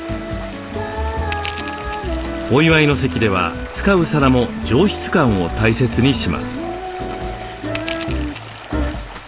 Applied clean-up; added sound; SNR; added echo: none; Crushing + Stream; 16 dB; none.